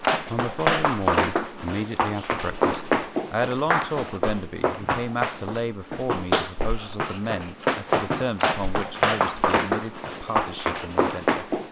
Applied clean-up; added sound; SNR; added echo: none; Run; -4 dB; none.